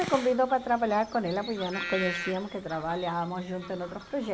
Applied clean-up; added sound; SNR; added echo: none; Bird vocalization, bird call, bird song; 11 dB; none.